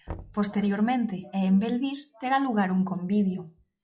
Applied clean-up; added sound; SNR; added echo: classical method log-MMSE.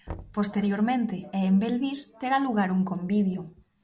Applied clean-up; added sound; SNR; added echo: none; Knock; 20 dB; none.